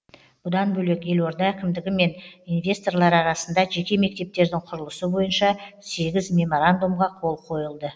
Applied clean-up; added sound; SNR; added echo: none; none; none; none.